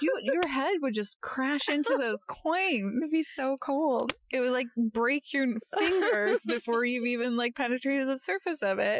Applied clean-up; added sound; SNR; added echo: classical method Wiener filter.